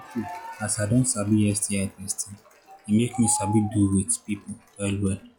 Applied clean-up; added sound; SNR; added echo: classical method log-MMSE.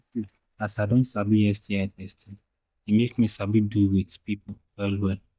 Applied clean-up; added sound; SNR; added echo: neural mask model DeepFilterNet 3.